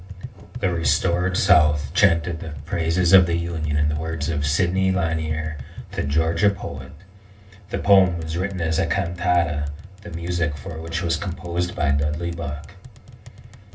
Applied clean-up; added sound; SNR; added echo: none; Tap; 16 dB; reverberation time 0.4 s.